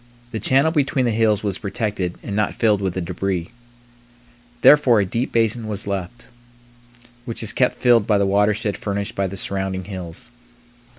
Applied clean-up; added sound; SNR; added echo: none; none; none; none.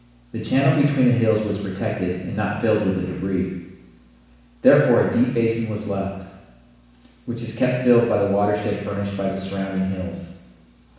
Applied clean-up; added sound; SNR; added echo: none; none; none; reverberation time 1.1 s.